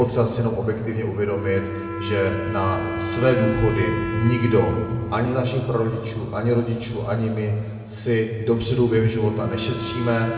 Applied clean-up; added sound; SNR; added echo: none; Wind instrument, woodwind instrument; 10 dB; reverberation time 2.1 s.